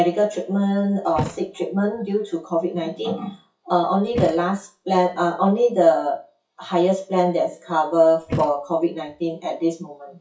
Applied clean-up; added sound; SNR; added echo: classical method WPE with log-MMSE.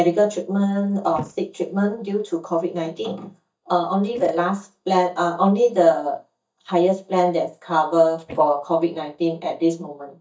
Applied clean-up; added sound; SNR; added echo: neural mask model DeepFilterNet 3.